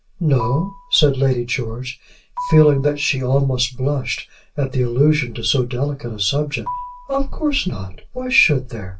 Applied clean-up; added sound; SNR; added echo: none; Marimba, xylophone; 15 dB; reverberation time 0.2 s.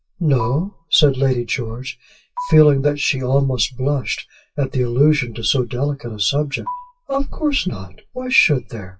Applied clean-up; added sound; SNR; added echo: classical method WPE with log-MMSE.